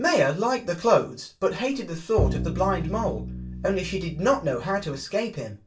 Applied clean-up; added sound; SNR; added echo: none; Bowed string instrument; 5 dB; reverberation time 0.2 s.